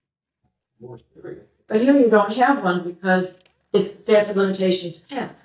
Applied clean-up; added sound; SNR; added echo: neural mask model DeepFilterNet 3.